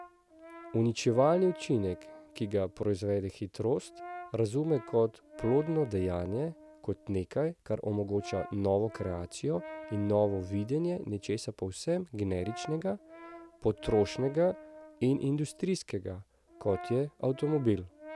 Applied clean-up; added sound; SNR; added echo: none; Brass instrument; 17 dB; none.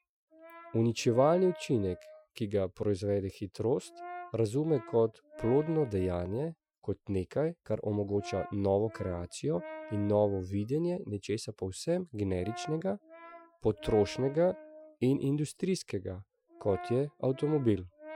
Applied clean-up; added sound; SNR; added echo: classical method Wiener filter.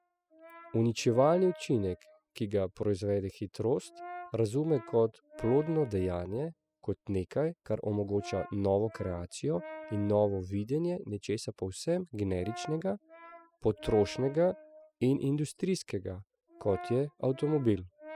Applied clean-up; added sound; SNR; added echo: classical method spectral subtraction.